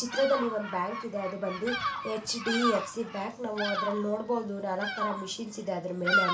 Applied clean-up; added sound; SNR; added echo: none; Bird vocalization, bird call, bird song; 3 dB; reverberation time 0.3 s.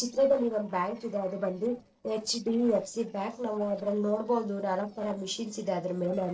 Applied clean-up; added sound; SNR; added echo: neural separator model SepFormer DNS4.